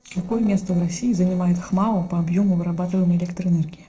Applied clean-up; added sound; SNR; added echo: neural separator model SepFormer DNS4.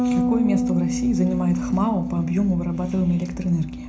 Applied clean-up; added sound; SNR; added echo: none; Bass guitar; 3 dB; reverberation time 0.3 s.